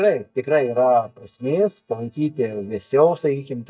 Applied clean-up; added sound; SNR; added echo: neural mask model DeepFilterNet 3.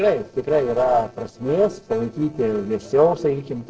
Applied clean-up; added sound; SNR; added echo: neural separator model SepFormer DNS4.